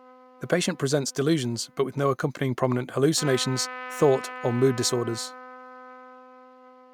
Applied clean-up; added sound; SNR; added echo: none; Trumpet; 15 dB; none.